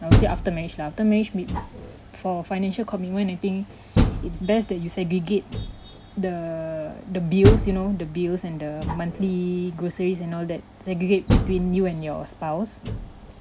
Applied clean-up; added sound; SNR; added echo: none; Door; 2 dB; none.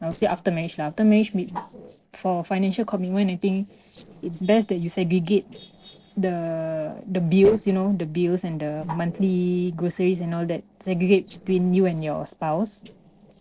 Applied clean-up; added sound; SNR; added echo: neural separator model SepFormer DNS4.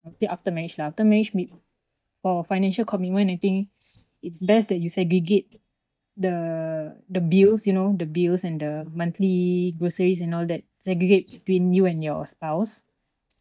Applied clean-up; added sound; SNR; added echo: neural mask model DeepFilterNet 3.